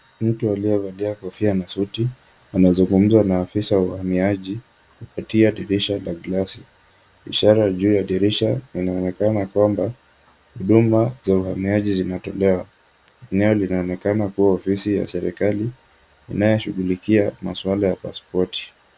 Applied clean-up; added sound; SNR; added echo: none; none; none; none.